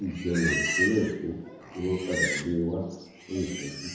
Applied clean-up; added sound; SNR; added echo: none; Livestock, farm animals, working animals; 3 dB; reverberation time 1.0 s.